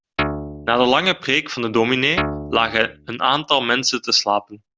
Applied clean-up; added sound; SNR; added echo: none; Guitar; 7 dB; none.